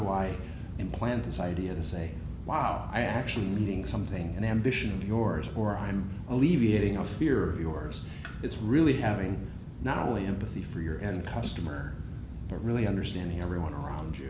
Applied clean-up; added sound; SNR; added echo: none; none; none; none.